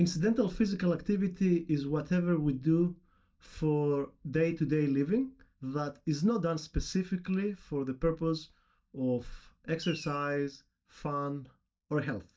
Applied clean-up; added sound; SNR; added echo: neural mask model DeepFilterNet 3.